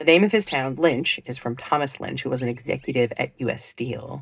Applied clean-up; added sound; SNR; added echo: neural mask model DeepFilterNet 3.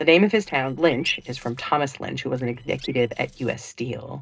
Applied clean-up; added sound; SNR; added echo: neural separator model SepFormer DNS4.